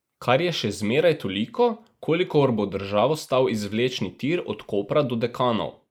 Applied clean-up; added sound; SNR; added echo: neural mask model Resemble Enhance denoiser.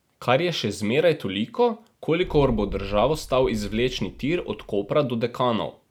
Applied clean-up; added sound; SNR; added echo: none; Boom; 13 dB; none.